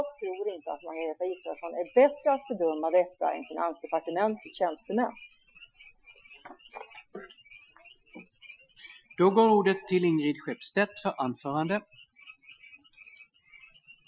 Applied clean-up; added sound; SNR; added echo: classical method Wiener filter.